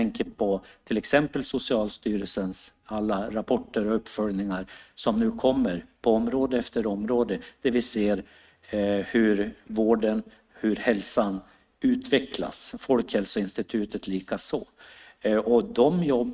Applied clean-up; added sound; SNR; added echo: neural mask model RNNoise.